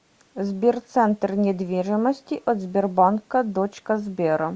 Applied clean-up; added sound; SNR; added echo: none; none; none; none.